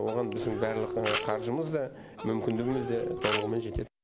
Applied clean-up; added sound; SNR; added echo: none; Dog + Camera; 3 dB; none.